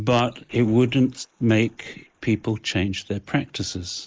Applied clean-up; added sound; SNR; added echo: neural mask model Resemble Enhance denoiser.